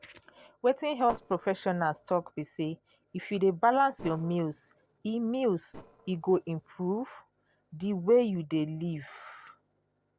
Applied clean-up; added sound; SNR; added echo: neural separator model SepFormer DNS4.